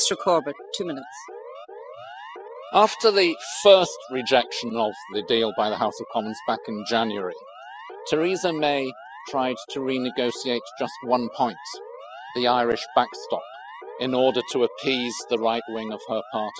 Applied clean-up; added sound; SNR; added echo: classical method spectral subtraction.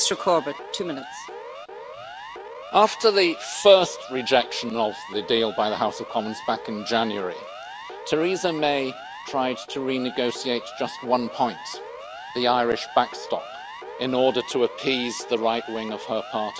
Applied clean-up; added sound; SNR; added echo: none; Siren; 13 dB; none.